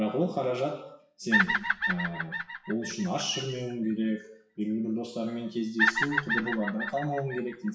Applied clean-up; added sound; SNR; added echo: classical method WPE with log-MMSE.